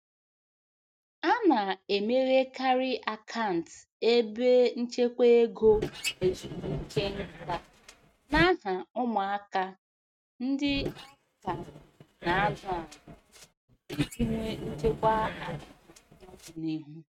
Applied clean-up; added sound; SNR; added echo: neural mask model RNNoise.